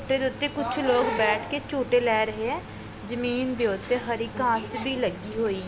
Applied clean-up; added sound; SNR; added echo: none; Animal / Brass instrument; 9 dB; none.